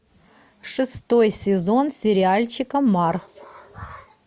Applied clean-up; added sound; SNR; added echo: none; none; none; none.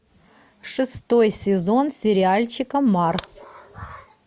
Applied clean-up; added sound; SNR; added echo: none; Crack; 13 dB; none.